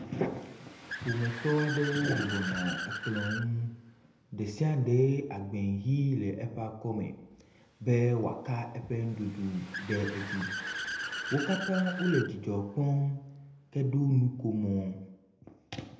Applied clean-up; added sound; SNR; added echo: none; Accelerating, revving, vroom / Car; 10 dB; reverberation time 0.6 s.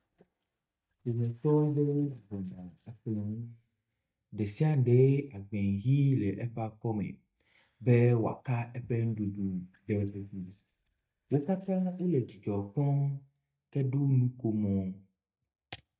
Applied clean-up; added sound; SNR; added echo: neural mask model DeepFilterNet 3.